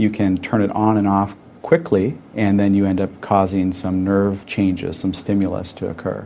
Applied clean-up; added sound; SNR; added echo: none; none; none; none.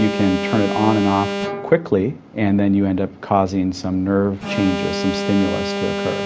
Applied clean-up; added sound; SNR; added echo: none; Alarm; 6 dB; none.